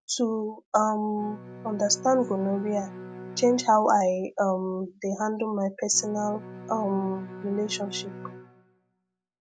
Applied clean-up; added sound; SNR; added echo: none; Bowed string instrument; 16 dB; none.